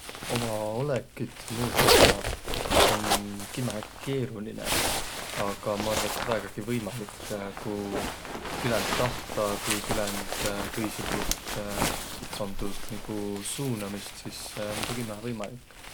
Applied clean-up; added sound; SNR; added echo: none; Zipper (clothing); -4 dB; none.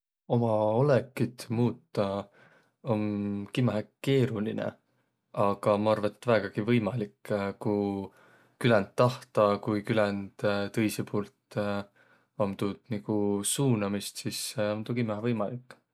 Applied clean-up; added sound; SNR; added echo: none; none; none; none.